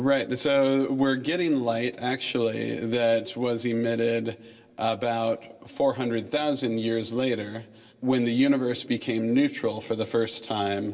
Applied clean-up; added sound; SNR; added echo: none; none; none; reverberation time 1.8 s.